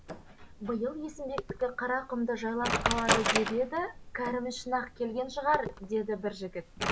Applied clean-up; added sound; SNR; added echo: none; Wood; 2 dB; none.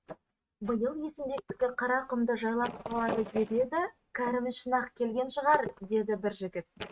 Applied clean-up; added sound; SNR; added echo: neural mask model RNNoise.